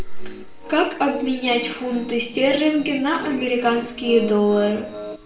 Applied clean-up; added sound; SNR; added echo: none; Piano; 14 dB; reverberation time 0.5 s.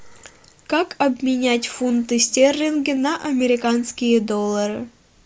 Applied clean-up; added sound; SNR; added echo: none; none; none; none.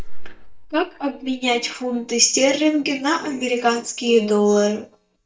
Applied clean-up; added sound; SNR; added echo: neural mask model DeepFilterNet 3.